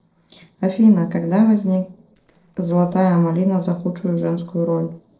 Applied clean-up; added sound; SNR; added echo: neural separator model SepFormer DNS4.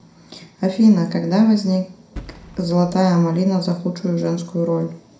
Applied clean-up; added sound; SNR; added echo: none; Fireworks; 20 dB; reverberation time 0.4 s.